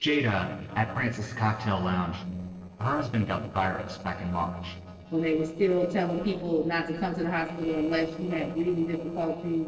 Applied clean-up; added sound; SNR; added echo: neural separator model SepFormer DNS4.